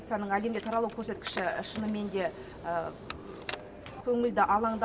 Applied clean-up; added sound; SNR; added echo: none; Car; 12 dB; none.